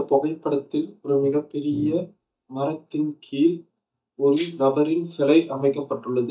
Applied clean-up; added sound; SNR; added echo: neural mask model DeepFilterNet 3.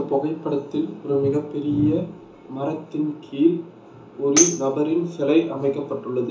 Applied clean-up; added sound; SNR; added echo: none; Tambourine; 3 dB; reverberation time 0.8 s.